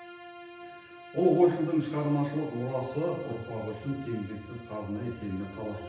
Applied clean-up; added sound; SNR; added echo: none; Bowed string instrument; 17 dB; reverberation time 0.9 s.